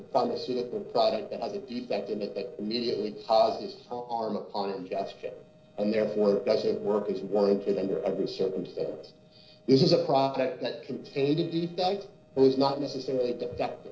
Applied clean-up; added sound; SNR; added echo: neural separator model SepFormer DNS4.